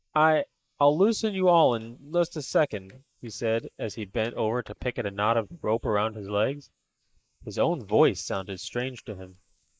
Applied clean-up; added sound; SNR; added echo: neural mask model Resemble Enhance denoiser.